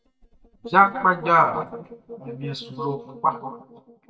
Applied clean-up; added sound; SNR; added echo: neural mask model DeepFilterNet 3.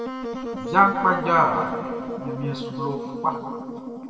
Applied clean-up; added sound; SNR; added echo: none; Wind instrument, woodwind instrument; 7 dB; reverberation time 2.5 s.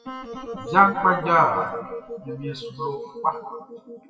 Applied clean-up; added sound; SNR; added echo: classical method WPE with log-MMSE.